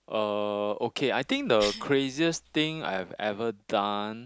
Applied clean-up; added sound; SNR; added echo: none; Cough; 15 dB; none.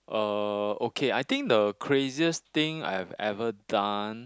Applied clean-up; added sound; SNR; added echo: none; none; none; none.